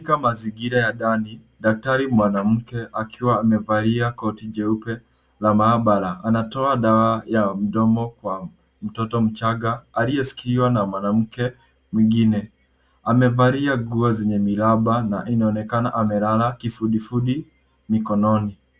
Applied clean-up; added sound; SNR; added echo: none; none; none; none.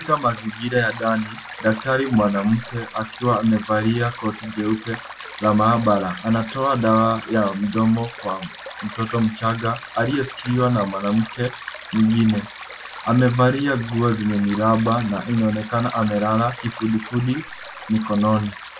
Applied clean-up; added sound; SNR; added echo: none; Stream; 11 dB; none.